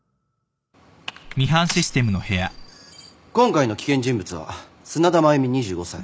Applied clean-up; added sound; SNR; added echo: none; none; none; none.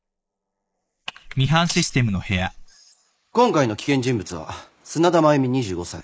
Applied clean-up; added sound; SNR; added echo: neural mask model Resemble Enhance denoiser.